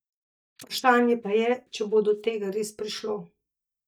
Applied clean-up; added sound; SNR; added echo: neural mask model DeepFilterNet 3.